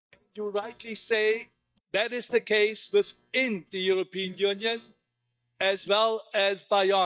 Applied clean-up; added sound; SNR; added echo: neural mask model DeepFilterNet 3.